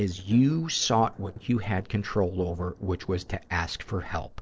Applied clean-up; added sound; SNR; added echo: neural separator model SepFormer DNS4.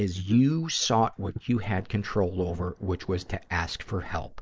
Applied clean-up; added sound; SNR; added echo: neural mask model Resemble Enhance denoiser.